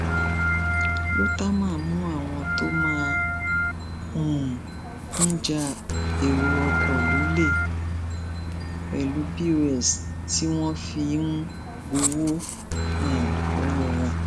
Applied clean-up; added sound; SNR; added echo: none; Aircraft + Organ; -2 dB; none.